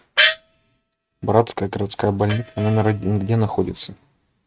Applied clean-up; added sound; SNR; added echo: neural mask model RNNoise.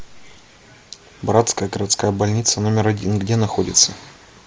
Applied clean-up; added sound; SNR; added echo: none; none; none; none.